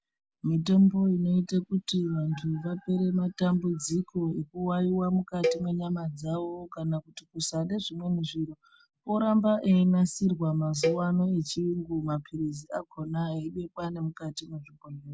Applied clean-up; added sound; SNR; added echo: none; Cowbell; 7 dB; none.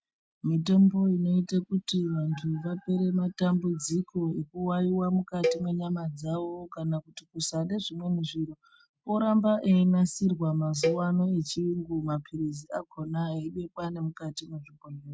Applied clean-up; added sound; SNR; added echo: neural mask model RNNoise.